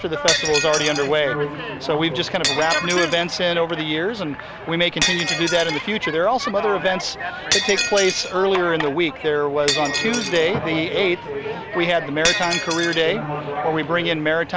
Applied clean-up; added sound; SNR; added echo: none; Shatter; 7 dB; none.